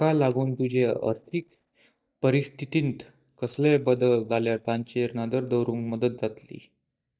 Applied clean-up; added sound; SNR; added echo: neural mask model DeepFilterNet 3.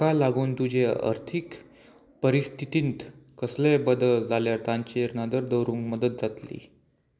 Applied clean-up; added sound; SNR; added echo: none; none; none; none.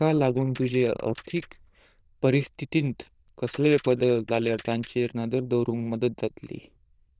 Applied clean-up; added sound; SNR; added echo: neural diffusion model UNIVERSE++.